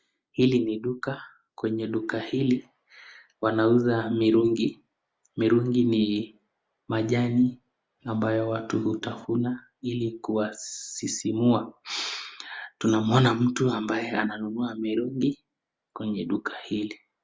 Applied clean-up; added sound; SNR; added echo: none; none; none; none.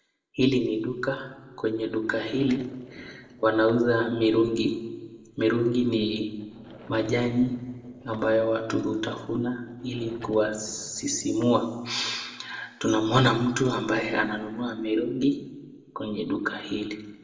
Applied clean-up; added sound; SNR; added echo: neural separator model SepFormer DNS4.